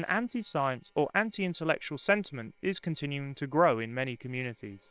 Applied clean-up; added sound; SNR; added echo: neural separator model SepFormer WHAM!.